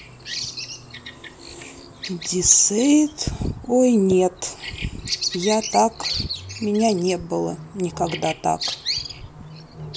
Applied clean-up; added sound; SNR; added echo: none; Bird vocalization, bird call, bird song; 11 dB; none.